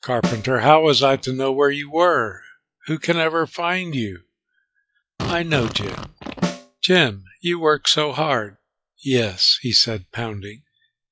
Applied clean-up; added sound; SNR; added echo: classical method log-MMSE.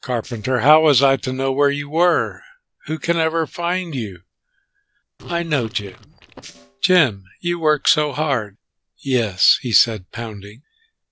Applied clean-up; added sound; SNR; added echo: neural separator model SepFormer DNS4.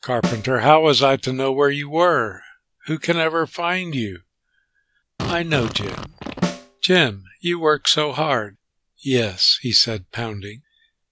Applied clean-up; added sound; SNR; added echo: none; Snare drum + Fart; 10 dB; none.